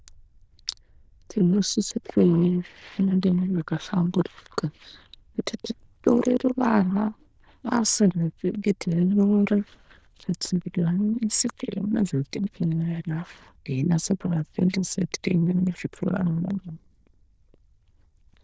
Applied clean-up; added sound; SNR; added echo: neural diffusion model UNIVERSE++.